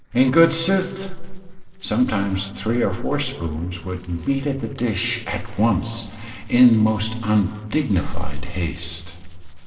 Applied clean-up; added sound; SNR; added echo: neural separator model SepFormer DNS4.